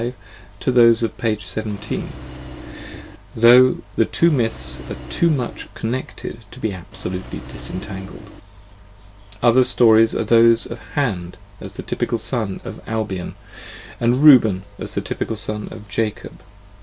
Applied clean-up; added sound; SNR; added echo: none; Engine; 14 dB; none.